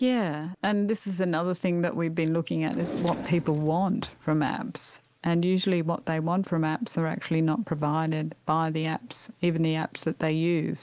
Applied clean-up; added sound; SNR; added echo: none; Drawer open or close; 12 dB; none.